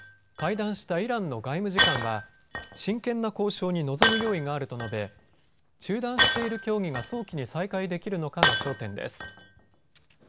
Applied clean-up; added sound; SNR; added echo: none; Shatter; 1 dB; none.